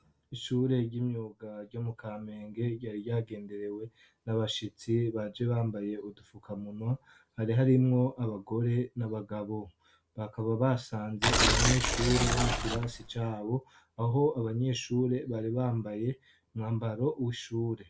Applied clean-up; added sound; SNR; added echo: none; Tearing; -3 dB; none.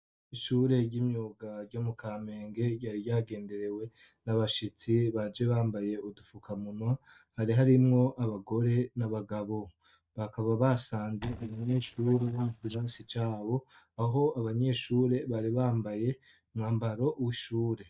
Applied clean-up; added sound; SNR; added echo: neural mask model DeepFilterNet 3.